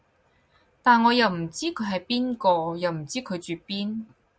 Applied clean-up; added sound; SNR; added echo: none; none; none; none.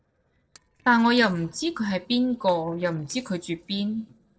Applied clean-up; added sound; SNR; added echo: neural separator model SepFormer DNS4.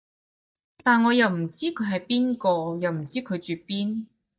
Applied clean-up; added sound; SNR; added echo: neural mask model DeepFilterNet 3.